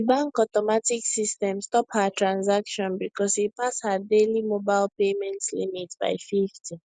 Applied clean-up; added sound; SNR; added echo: none; none; none; none.